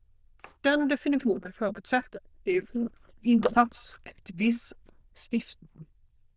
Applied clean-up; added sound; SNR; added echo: neural diffusion model UNIVERSE++.